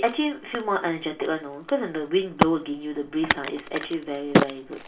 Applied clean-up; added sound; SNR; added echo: none; Crack; 2 dB; reverberation time 0.2 s.